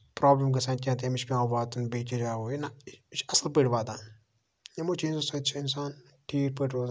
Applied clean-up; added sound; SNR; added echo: none; none; none; none.